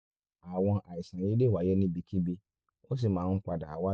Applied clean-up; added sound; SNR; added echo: none; none; none; none.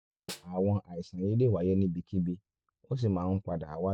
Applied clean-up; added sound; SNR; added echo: none; Snare drum; 18 dB; none.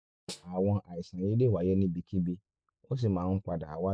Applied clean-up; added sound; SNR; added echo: neural mask model Resemble Enhance denoiser.